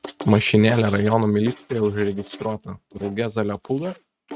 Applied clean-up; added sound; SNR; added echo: neural mask model RNNoise.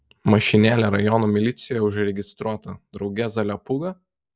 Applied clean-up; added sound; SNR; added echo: none; none; none; none.